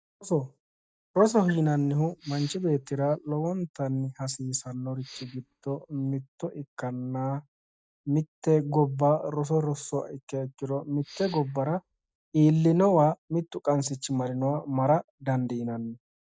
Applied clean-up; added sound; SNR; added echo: neural mask model DeepFilterNet 3.